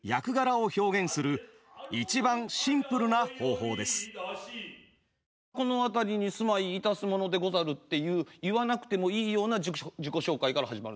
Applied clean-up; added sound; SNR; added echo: none; none; none; none.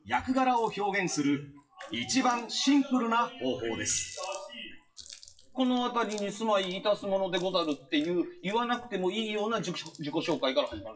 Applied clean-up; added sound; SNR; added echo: classical method WPE with log-MMSE.